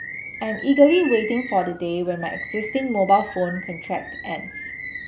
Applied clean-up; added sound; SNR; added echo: none; Bird; 11 dB; none.